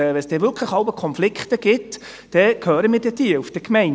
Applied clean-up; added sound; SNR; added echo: none; none; none; none.